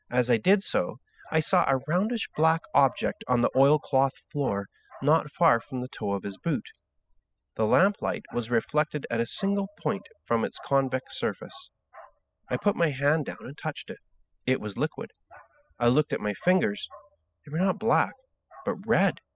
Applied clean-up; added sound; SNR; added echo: classical method spectral subtraction.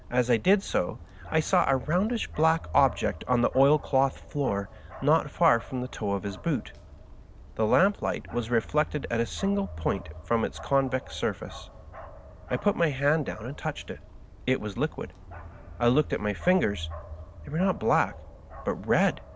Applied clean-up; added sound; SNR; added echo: none; Bark; 15 dB; none.